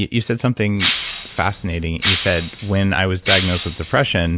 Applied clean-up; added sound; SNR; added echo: none; Shatter; 5 dB; none.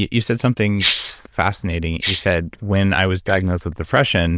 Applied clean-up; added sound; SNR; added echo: neural diffusion model UNIVERSE++.